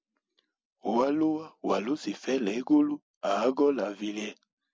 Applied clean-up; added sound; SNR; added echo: none; none; none; none.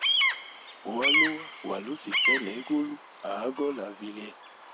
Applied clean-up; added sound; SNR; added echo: none; Bird vocalization, bird call, bird song; -4 dB; none.